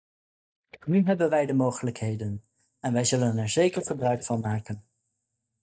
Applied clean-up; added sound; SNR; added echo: neural mask model DeepFilterNet 3.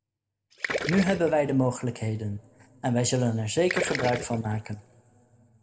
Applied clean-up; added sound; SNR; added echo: none; Gurgling; 8 dB; reverberation time 1.6 s.